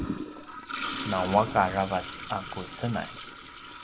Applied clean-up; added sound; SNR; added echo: none; Toilet flush; 6 dB; none.